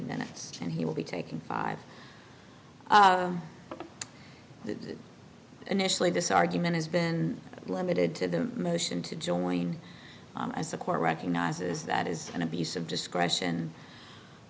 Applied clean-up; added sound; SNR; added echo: none; none; none; none.